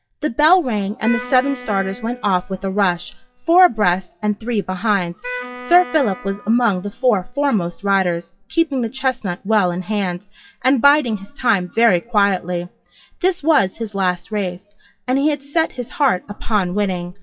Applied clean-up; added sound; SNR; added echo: classical method WPE with log-MMSE.